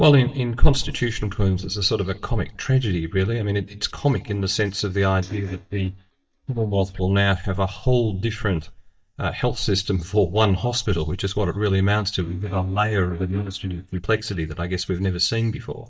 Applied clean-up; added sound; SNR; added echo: neural mask model DeepFilterNet 3.